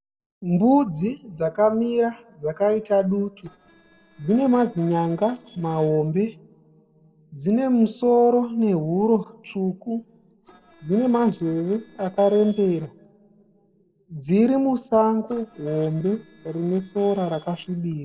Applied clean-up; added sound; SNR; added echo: neural separator model SepFormer DNS4.